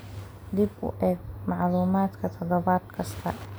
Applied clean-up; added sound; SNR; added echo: none; none; none; none.